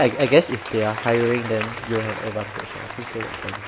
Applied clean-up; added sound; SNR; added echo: none; Applause; 9 dB; none.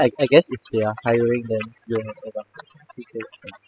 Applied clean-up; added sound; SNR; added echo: classical method spectral subtraction.